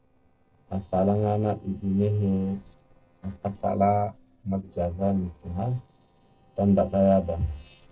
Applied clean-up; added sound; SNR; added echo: neural separator model SepFormer DNS4.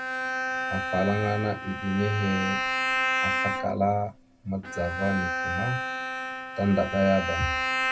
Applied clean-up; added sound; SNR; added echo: none; Bowed string instrument; 1 dB; reverberation time 0.2 s.